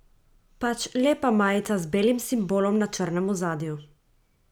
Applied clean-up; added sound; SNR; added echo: none; none; none; none.